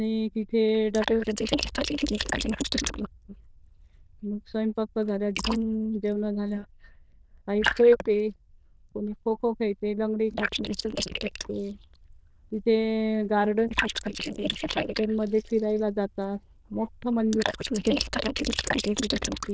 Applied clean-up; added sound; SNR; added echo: neural diffusion model UNIVERSE++.